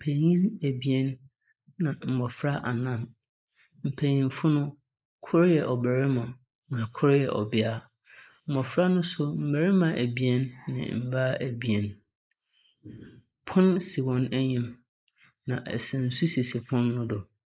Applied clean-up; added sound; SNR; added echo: neural mask model Resemble Enhance denoiser.